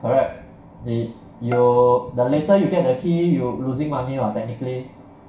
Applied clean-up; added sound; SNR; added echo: none; Bowed string instrument; 19 dB; reverberation time 0.5 s.